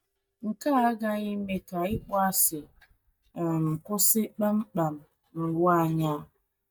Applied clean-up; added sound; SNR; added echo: neural mask model DeepFilterNet 3.